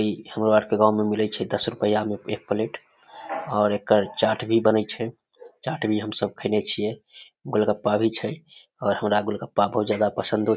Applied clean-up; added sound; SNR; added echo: none; none; none; none.